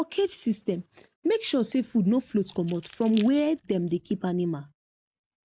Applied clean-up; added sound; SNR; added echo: none; Keys jangling; 20 dB; none.